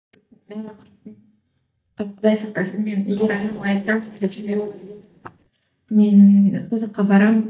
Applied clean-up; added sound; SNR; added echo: neural mask model DeepFilterNet 3.